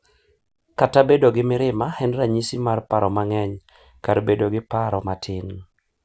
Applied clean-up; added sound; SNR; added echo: none; none; none; none.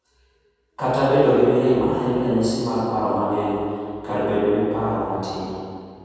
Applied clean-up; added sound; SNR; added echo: none; none; none; reverberation time 2.1 s.